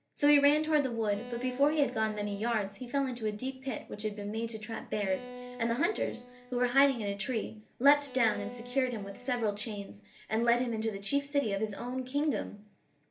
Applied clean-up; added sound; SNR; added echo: none; Bowed string instrument; 17 dB; reverberation time 0.3 s.